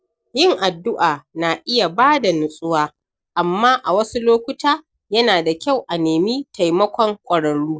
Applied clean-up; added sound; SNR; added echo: neural separator model SepFormer DNS4.